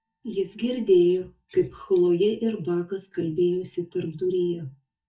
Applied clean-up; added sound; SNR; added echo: neural mask model DeepFilterNet 3.